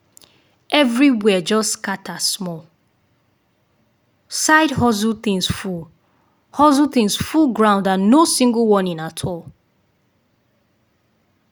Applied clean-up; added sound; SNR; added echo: none; none; none; none.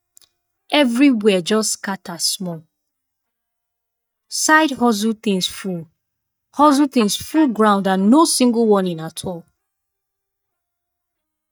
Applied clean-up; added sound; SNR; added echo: neural mask model DeepFilterNet 3.